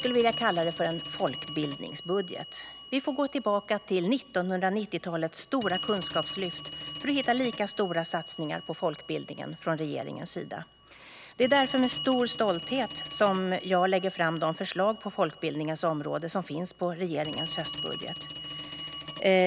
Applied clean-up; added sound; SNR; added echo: none; Telephone; 12 dB; none.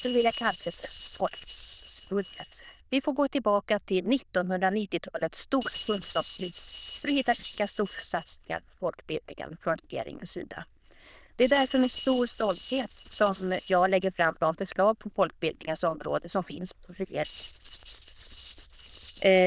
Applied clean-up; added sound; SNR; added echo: neural diffusion model UNIVERSE++.